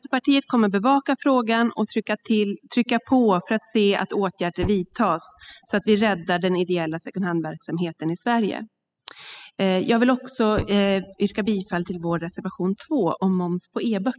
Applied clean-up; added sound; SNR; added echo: classical method spectral subtraction.